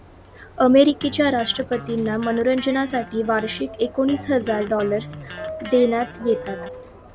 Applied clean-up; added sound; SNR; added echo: none; Electric guitar + Subway, metro, underground; 14 dB; none.